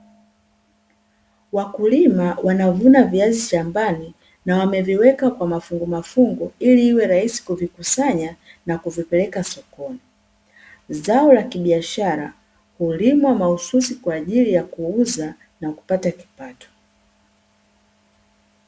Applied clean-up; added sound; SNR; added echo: none; none; none; none.